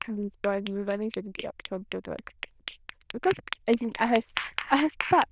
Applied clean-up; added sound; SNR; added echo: neural diffusion model UNIVERSE++.